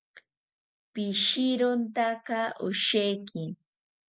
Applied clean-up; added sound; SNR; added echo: none; none; none; none.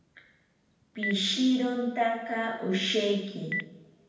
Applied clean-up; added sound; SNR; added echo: none; Telephone; 13 dB; reverberation time 0.9 s.